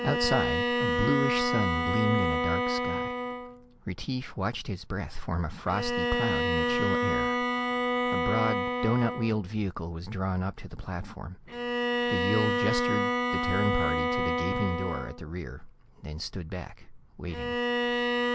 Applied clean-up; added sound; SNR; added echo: none; Bowed string instrument; -2 dB; none.